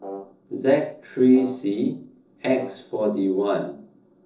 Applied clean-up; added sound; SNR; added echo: neural separator model SepFormer DNS4.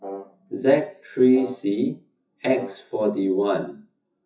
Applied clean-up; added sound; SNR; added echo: classical method WPE with log-MMSE.